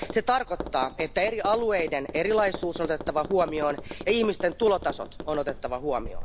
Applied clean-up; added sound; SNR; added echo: none; Tap; 10 dB; none.